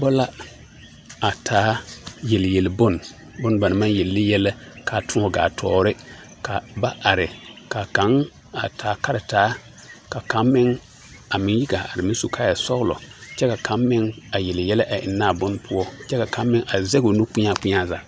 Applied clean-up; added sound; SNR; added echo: none; none; none; none.